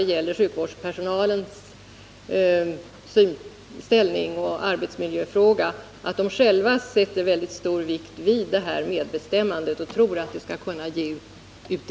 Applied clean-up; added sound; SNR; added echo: none; none; none; none.